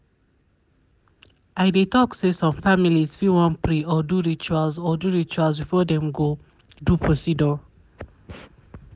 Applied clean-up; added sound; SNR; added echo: none; none; none; none.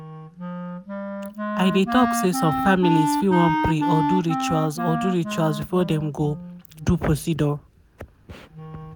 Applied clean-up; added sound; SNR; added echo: none; Wind instrument, woodwind instrument; 4 dB; none.